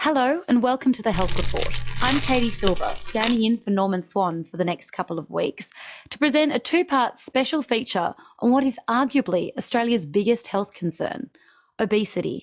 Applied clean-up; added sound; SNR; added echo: classical method log-MMSE.